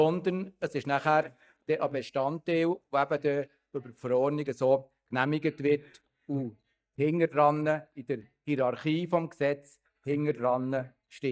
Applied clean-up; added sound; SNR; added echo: neural mask model DeepFilterNet 3.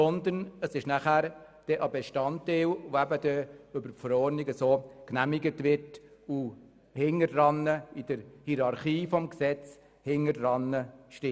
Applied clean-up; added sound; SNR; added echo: none; none; none; none.